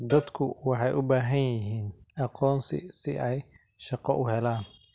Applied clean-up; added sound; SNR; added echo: none; Cowbell; 19 dB; none.